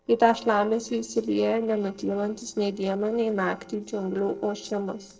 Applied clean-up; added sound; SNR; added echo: neural separator model SepFormer DNS4.